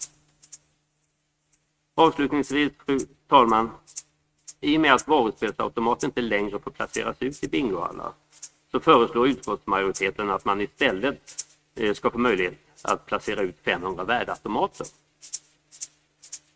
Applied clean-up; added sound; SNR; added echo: neural mask model RNNoise.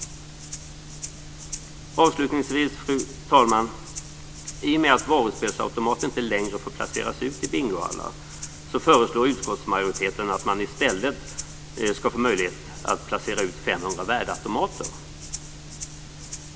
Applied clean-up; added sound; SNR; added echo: none; Rattle (instrument); 15 dB; none.